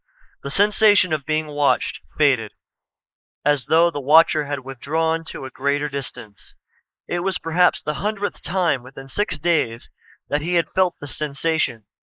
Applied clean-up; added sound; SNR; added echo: neural mask model Resemble Enhance denoiser.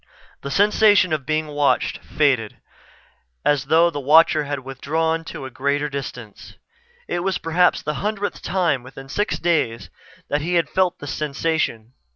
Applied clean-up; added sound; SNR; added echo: none; none; none; none.